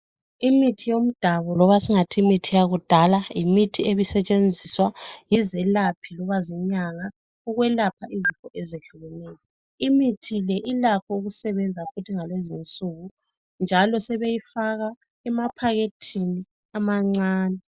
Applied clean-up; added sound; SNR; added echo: neural mask model Resemble Enhance denoiser.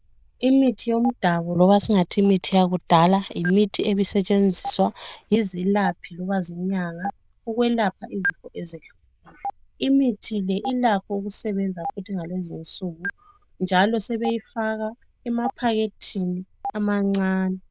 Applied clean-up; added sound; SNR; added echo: neural diffusion model UNIVERSE++.